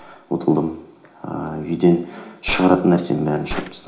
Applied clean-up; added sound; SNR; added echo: none; Gunshot, gunfire; 16 dB; reverberation time 0.4 s.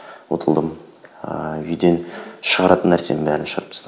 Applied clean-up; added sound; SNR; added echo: none; none; none; none.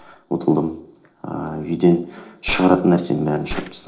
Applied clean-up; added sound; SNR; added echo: neural separator model SepFormer DNS4.